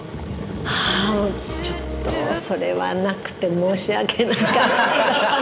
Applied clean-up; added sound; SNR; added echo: none; Thunder / Rain + Boiling / Water; 13 dB; none.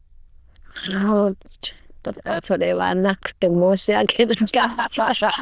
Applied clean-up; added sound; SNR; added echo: neural diffusion model UNIVERSE++.